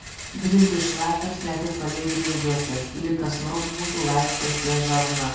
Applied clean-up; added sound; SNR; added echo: none; Rattle; 6 dB; reverberation time 0.6 s.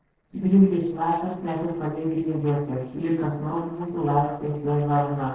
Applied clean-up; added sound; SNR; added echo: neural separator model SepFormer DNS4.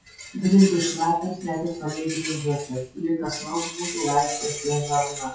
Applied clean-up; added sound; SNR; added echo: classical method WPE with log-MMSE.